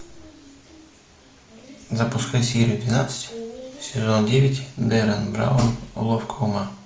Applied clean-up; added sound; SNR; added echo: none; none; none; none.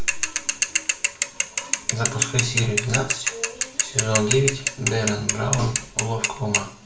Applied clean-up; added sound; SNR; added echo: none; Mechanisms / Bicycle; 0 dB; reverberation time 0.2 s.